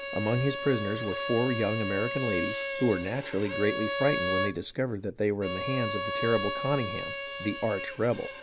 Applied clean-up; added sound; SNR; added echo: none; Bowed string instrument; 4 dB; none.